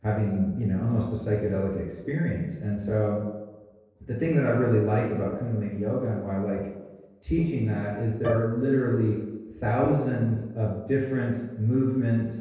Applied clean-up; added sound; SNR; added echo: neural separator model SepFormer DNS4.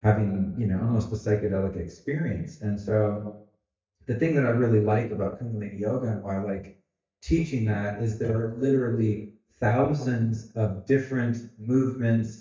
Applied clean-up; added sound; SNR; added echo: neural mask model DeepFilterNet 3.